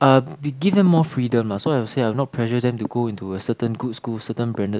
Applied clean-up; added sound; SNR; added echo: none; none; none; none.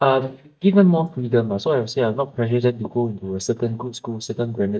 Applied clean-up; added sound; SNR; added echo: neural mask model DeepFilterNet 3.